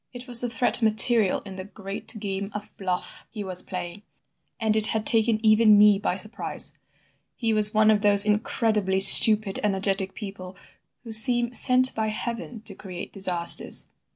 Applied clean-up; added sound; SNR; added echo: none; none; none; none.